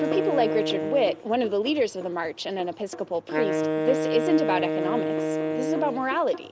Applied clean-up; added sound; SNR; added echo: none; Wind instrument, woodwind instrument; 2 dB; none.